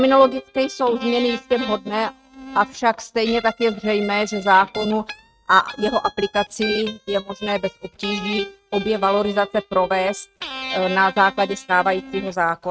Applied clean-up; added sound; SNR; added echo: neural mask model RNNoise.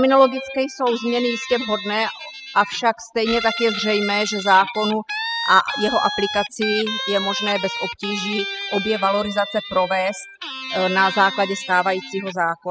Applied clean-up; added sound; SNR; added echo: classical method spectral subtraction.